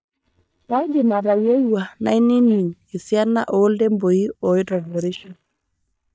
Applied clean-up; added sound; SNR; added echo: neural mask model DeepFilterNet 3.